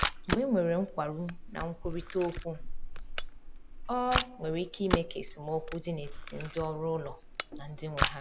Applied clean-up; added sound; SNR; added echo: none; Camera; 0 dB; none.